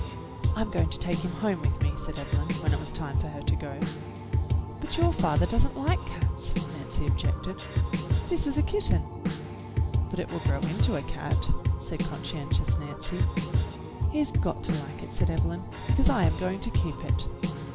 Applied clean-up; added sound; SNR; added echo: none; Drum kit; -2 dB; none.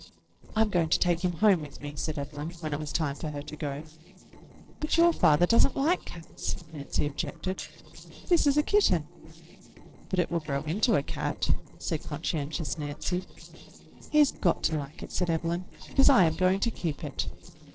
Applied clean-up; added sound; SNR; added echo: neural separator model SepFormer DNS4.